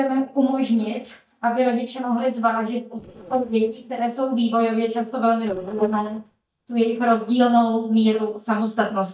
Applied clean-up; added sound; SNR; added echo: neural mask model DeepFilterNet 3.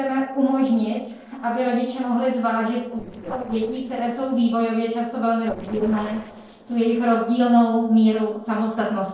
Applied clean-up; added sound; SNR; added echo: neural separator model SepFormer DNS4.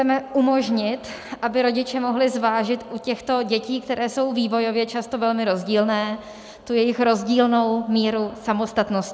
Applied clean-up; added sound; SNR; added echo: none; none; none; none.